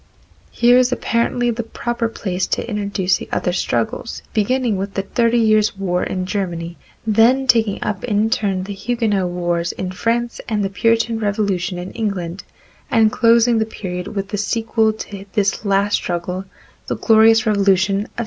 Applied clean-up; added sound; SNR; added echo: none; none; none; none.